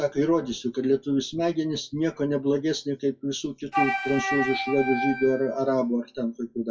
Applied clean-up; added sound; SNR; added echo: classical method WPE with log-MMSE.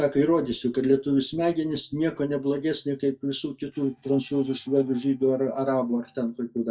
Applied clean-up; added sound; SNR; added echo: neural mask model DeepFilterNet 3.